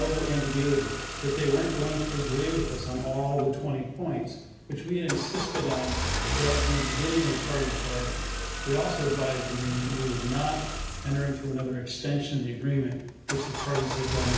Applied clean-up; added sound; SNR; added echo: none; Engine starting / Car; 4 dB; reverberation time 0.8 s.